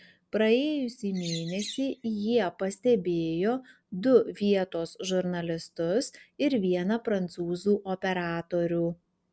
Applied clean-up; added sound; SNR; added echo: none; Bird; 13 dB; none.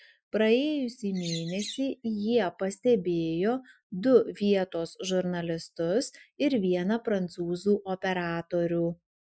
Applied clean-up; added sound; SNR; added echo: classical method Wiener filter.